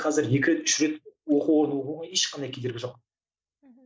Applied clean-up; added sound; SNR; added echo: none; none; none; none.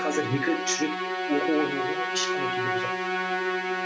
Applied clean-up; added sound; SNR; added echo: none; Musical instrument; -2 dB; none.